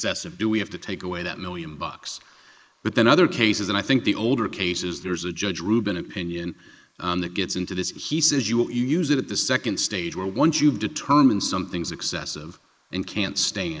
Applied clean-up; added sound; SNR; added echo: neural mask model Resemble Enhance denoiser.